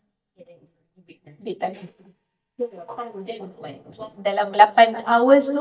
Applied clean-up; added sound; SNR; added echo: neural mask model DeepFilterNet 3.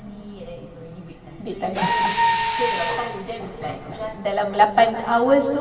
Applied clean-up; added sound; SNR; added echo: none; Mechanisms; 4 dB; reverberation time 2.4 s.